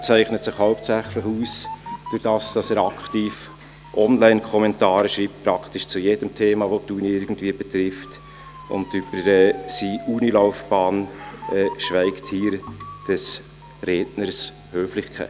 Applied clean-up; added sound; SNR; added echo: none; Motor vehicle (road) / Siren; 19 dB; none.